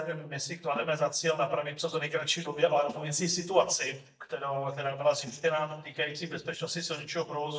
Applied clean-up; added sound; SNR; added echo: neural mask model DeepFilterNet 3.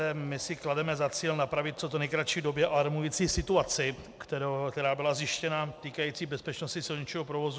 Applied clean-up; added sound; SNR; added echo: none; none; none; none.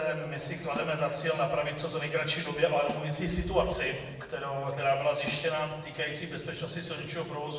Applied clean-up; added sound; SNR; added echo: none; Snare drum; 18 dB; reverberation time 1.0 s.